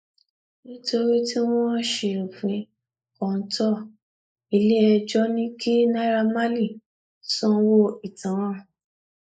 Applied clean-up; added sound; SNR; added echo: neural mask model Resemble Enhance denoiser.